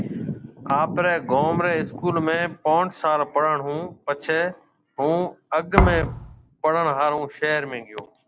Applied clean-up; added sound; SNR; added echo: none; Thump, thud; 0 dB; none.